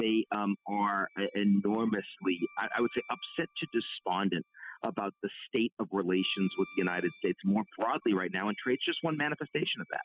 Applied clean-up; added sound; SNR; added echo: classical method spectral subtraction.